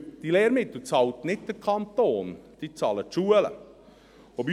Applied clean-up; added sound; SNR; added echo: none; none; none; none.